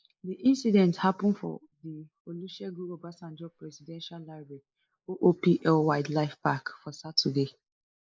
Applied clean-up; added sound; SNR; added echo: neural mask model Resemble Enhance denoiser.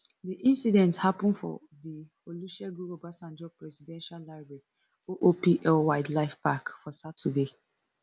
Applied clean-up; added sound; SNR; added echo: none; none; none; none.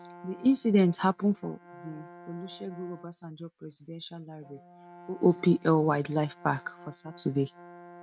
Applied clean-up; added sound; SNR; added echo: neural mask model RNNoise.